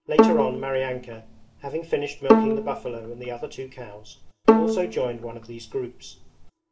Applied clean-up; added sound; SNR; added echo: none; Bowed string instrument; -5 dB; reverberation time 0.4 s.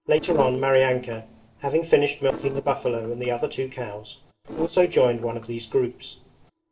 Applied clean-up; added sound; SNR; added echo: neural separator model SepFormer DNS4.